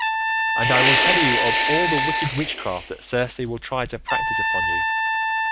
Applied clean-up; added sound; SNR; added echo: none; Trumpet + Fire; -5 dB; none.